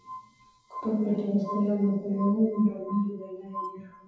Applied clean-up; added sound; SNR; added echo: classical method WPE with log-MMSE.